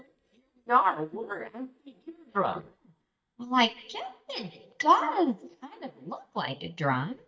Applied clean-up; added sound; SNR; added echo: neural mask model DeepFilterNet 3.